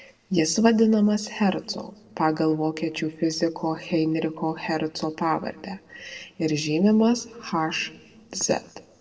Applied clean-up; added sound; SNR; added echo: neural separator model SepFormer DNS4.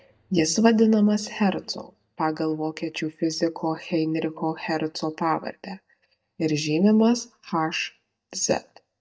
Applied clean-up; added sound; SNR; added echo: neural mask model DeepFilterNet 3.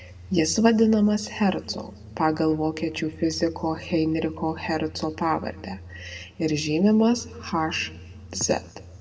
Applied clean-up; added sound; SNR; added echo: none; Idling / Engine starting / Accelerating, revving, vroom / Car; 19 dB; reverberation time 1.6 s.